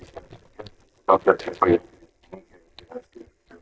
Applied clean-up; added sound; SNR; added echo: neural mask model DeepFilterNet 3.